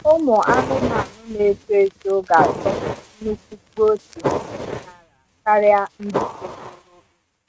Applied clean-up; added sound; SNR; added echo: neural mask model RNNoise.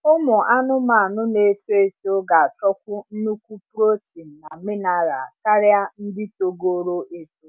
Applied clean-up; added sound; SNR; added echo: none; none; none; none.